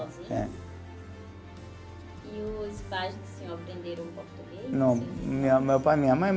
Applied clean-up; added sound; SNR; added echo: none; Musical instrument; 14 dB; none.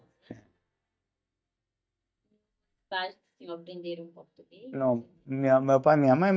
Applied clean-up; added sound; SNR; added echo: neural mask model DeepFilterNet 3.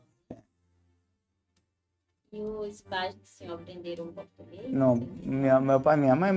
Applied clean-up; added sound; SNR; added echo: neural mask model RNNoise.